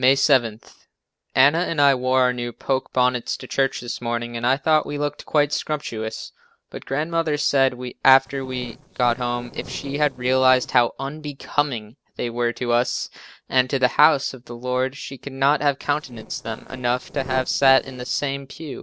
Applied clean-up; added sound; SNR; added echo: neural separator model SepFormer DNS4.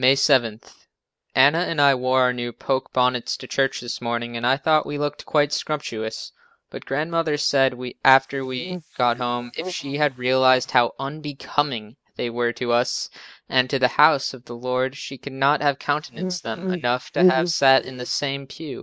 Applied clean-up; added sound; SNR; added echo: neural mask model Resemble Enhance denoiser.